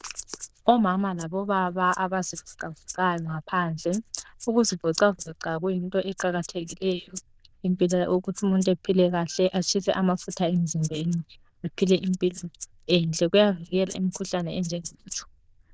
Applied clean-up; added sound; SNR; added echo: neural diffusion model UNIVERSE++.